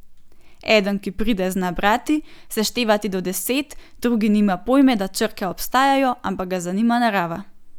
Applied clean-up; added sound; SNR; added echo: none; none; none; none.